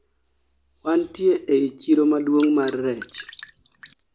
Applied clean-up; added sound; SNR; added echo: none; Drip; 18 dB; none.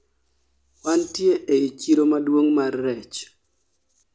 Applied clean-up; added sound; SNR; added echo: none; none; none; none.